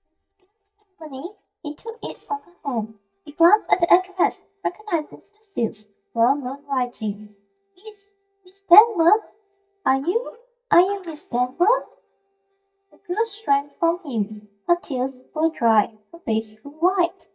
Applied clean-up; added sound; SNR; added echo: neural mask model DeepFilterNet 3.